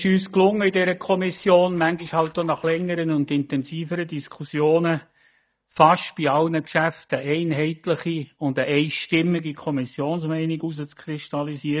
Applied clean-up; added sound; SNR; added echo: neural mask model DeepFilterNet 3.